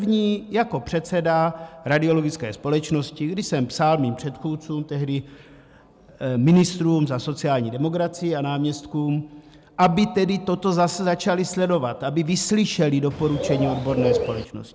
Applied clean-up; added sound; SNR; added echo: none; Bird; 3 dB; none.